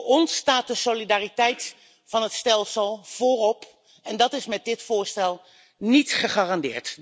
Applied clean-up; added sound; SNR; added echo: none; none; none; none.